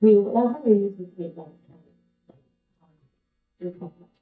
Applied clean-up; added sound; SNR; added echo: neural mask model DeepFilterNet 3.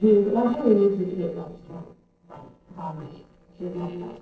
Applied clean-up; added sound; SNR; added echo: neural separator model SepFormer DNS4.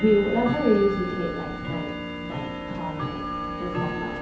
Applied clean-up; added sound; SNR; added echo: none; Tick-tock / Bell; 5 dB; reverberation time 2.2 s.